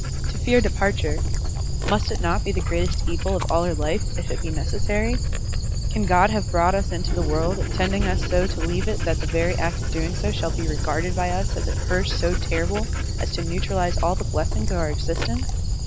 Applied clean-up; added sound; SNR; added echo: none; Dog; -3 dB; none.